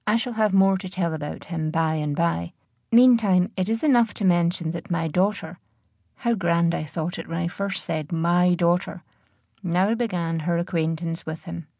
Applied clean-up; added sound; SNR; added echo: none; none; none; none.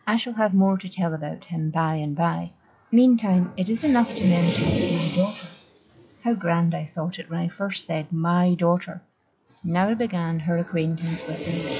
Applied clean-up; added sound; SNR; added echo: classical method log-MMSE.